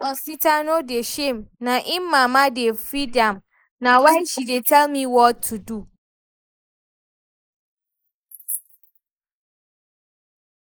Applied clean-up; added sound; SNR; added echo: neural mask model Resemble Enhance denoiser.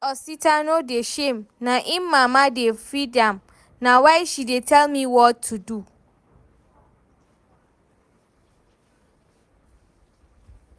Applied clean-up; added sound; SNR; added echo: none; none; none; none.